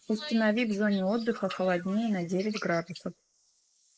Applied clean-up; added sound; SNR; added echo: neural mask model Resemble Enhance denoiser.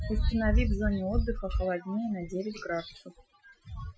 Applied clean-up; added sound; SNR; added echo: classical method Wiener filter.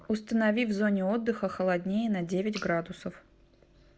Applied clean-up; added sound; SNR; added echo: none; none; none; none.